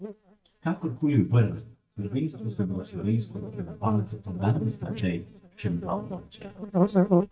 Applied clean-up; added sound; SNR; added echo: neural mask model DeepFilterNet 3.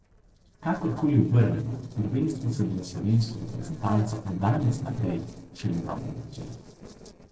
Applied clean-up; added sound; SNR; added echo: neural separator model SepFormer DNS4.